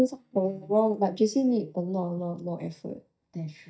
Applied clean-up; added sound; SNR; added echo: neural mask model DeepFilterNet 3.